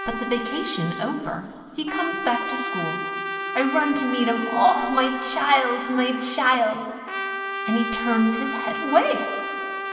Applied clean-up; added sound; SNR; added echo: none; Trumpet; 6 dB; reverberation time 2.3 s.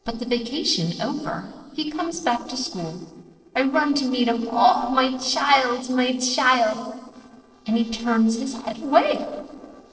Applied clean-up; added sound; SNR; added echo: neural separator model SepFormer DNS4.